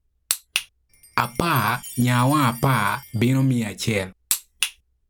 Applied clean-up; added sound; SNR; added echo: none; Chime; 18 dB; none.